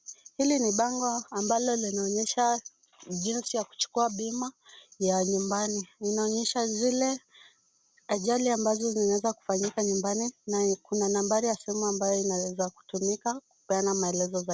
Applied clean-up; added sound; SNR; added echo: none; none; none; none.